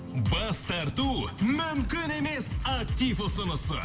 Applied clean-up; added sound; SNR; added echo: none; Motorcycle; 13 dB; reverberation time 2.3 s.